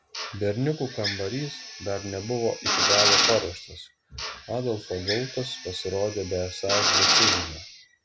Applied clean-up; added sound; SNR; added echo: none; Drill; -2 dB; none.